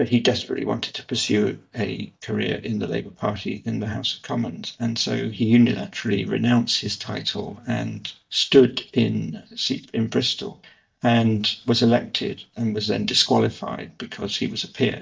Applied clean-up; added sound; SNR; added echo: neural mask model DeepFilterNet 3.